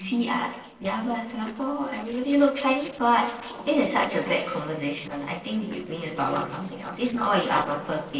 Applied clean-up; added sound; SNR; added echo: neural separator model SepFormer DNS4.